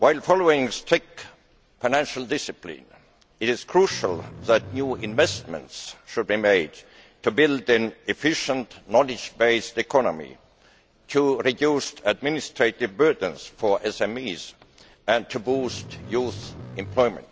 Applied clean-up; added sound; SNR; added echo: none; Bass guitar; 14 dB; none.